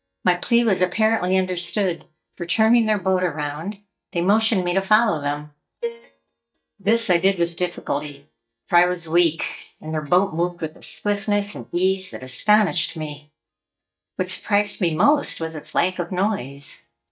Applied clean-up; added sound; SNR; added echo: neural mask model DeepFilterNet 3.